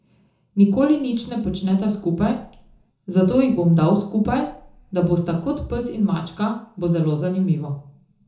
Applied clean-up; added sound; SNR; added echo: none; none; none; reverberation time 0.5 s.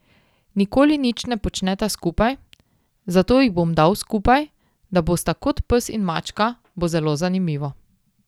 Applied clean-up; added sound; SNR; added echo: none; none; none; none.